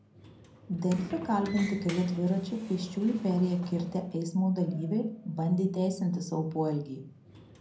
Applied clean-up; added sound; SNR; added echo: none; Sliding door; 18 dB; reverberation time 0.5 s.